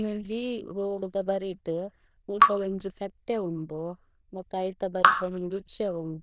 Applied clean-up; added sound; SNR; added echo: neural diffusion model UNIVERSE++.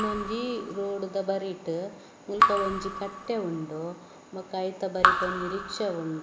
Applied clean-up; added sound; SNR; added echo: none; Raindrop / Drip; -1 dB; none.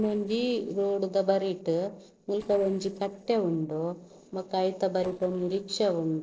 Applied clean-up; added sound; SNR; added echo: neural separator model SepFormer DNS4.